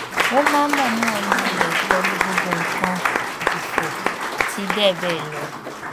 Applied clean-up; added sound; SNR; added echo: none; Applause / Crowd; -3 dB; none.